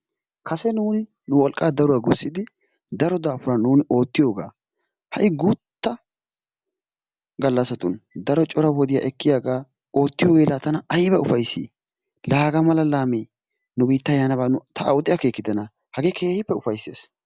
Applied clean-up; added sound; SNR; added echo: none; none; none; none.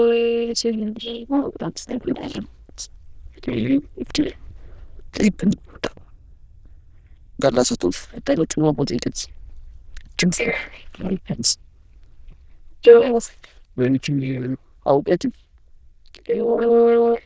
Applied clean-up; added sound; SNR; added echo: neural diffusion model UNIVERSE++.